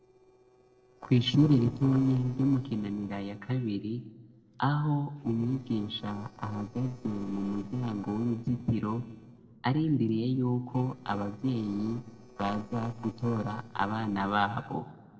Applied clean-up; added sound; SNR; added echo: neural separator model SepFormer DNS4.